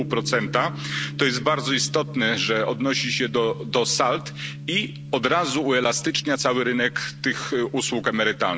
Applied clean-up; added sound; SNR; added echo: none; Gong; 12 dB; none.